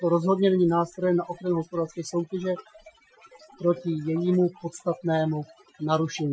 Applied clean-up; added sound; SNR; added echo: classical method Wiener filter.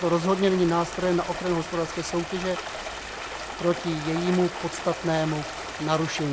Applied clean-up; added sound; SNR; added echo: none; Stream; 8 dB; none.